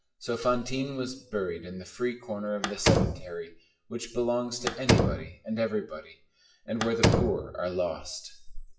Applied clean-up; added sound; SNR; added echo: classical method WPE with log-MMSE.